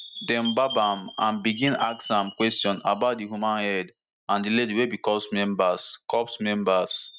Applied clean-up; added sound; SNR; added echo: neural mask model RNNoise.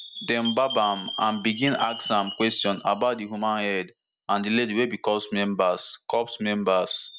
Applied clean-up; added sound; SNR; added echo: none; Chime; 14 dB; none.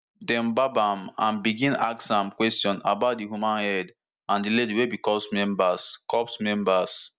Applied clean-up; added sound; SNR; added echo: none; none; none; none.